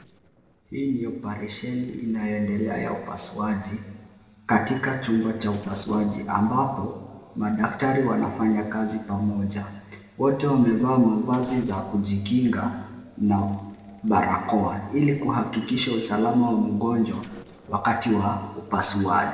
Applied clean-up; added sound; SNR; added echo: neural separator model SepFormer DNS4.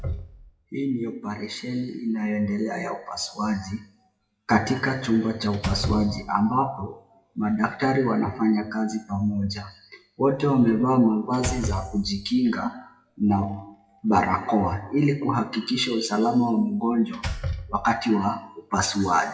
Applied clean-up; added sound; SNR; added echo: classical method WPE with log-MMSE.